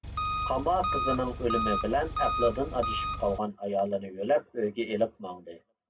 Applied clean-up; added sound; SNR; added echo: none; Engine; 2 dB; reverberation time 0.2 s.